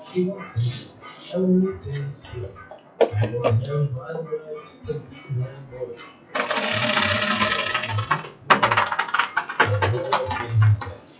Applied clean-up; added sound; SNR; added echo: classical method WPE with log-MMSE.